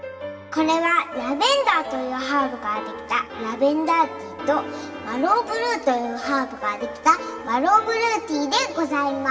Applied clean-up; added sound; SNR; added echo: none; none; none; reverberation time 1.7 s.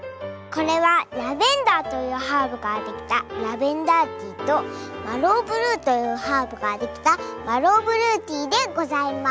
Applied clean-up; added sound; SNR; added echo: none; none; none; none.